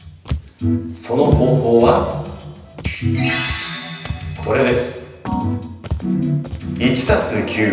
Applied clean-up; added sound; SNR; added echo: none; Walk, footsteps; 10 dB; reverberation time 0.9 s.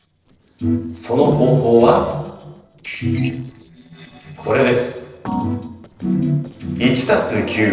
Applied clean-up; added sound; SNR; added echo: neural separator model SepFormer DNS4.